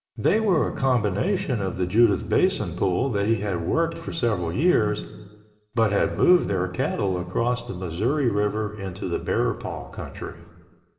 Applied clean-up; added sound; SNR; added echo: none; none; none; reverberation time 1.2 s.